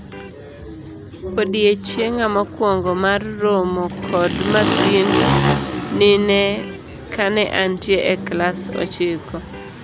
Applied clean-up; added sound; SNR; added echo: none; Electric guitar; 16 dB; none.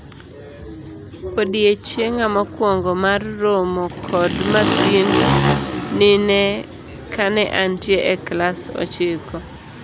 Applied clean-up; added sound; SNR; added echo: none; none; none; none.